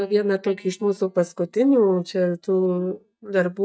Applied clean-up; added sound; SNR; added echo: neural mask model DeepFilterNet 3.